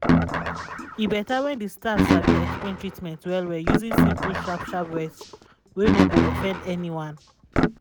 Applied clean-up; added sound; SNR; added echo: none; Guitar; -4 dB; none.